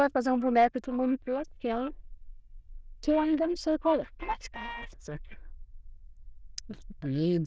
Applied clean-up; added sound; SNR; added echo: neural diffusion model UNIVERSE++.